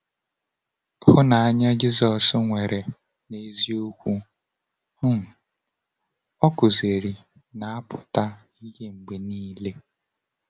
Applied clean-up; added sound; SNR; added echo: none; none; none; none.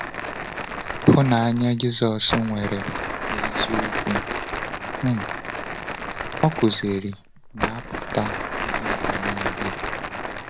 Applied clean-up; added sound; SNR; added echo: none; Crumpling, crinkling; 3 dB; none.